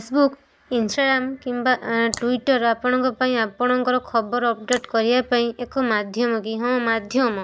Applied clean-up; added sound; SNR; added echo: neural mask model Resemble Enhance denoiser.